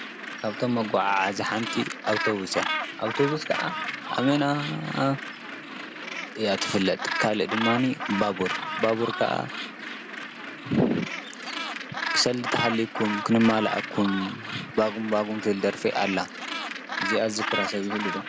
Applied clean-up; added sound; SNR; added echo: none; Gull, seagull; 5 dB; none.